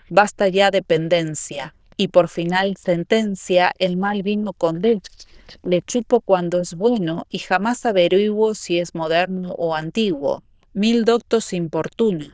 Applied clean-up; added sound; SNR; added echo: neural diffusion model UNIVERSE++.